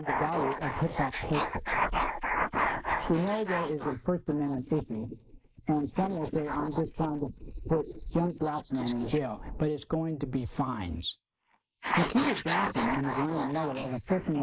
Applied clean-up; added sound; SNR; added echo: neural mask model Resemble Enhance denoiser.